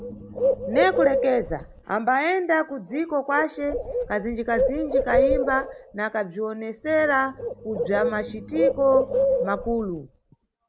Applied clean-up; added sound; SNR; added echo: none; Bird; 1 dB; none.